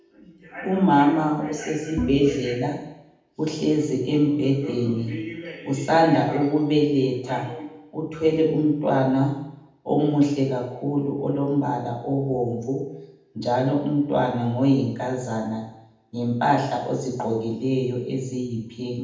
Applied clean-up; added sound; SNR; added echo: none; Bowed string instrument; 9 dB; reverberation time 0.8 s.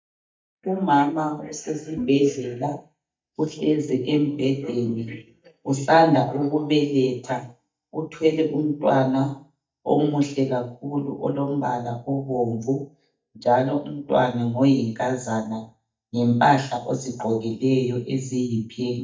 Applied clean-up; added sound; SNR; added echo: neural mask model DeepFilterNet 3.